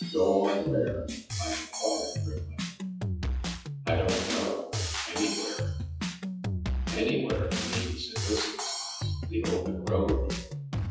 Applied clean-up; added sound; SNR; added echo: classical method WPE with log-MMSE.